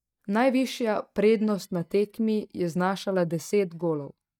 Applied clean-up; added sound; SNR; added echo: neural mask model DeepFilterNet 3.